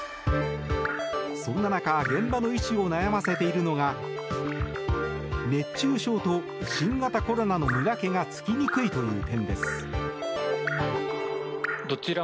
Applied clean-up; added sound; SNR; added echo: none; Drip; 12 dB; none.